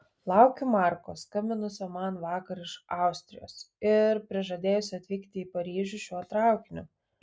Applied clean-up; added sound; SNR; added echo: none; none; none; none.